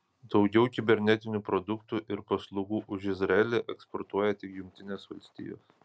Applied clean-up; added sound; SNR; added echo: none; none; none; none.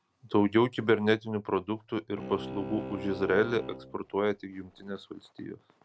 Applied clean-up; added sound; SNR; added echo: none; Bowed string instrument; 11 dB; none.